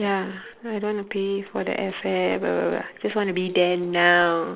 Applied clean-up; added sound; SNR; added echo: neural separator model SepFormer DNS4.